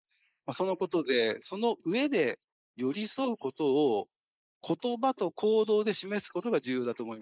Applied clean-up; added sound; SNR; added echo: neural mask model Resemble Enhance denoiser.